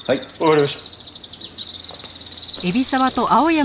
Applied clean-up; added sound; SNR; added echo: none; Bird; 17 dB; none.